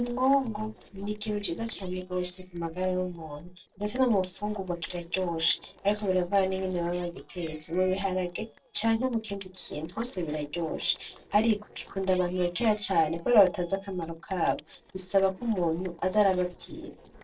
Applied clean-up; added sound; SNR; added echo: neural separator model SepFormer DNS4.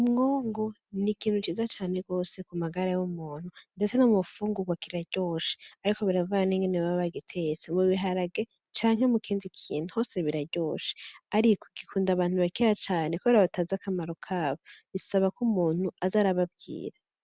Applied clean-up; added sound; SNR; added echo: none; none; none; none.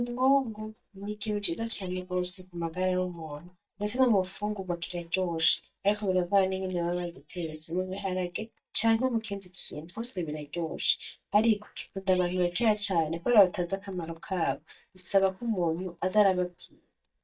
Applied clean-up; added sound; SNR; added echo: neural mask model DeepFilterNet 3.